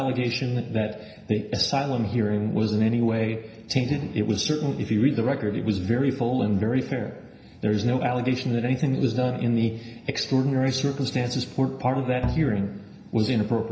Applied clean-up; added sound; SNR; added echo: none; Bowed string instrument; 8 dB; reverberation time 0.9 s.